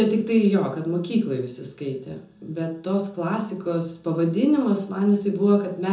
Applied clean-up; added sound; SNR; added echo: none; none; none; reverberation time 0.5 s.